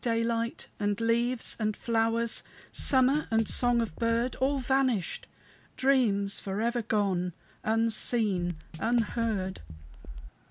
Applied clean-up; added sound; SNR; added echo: none; Drum kit; 11 dB; none.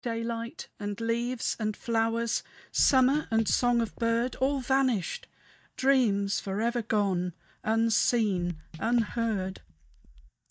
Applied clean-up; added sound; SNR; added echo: neural mask model DeepFilterNet 3.